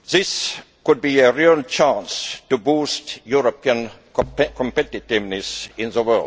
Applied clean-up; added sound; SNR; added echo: none; none; none; none.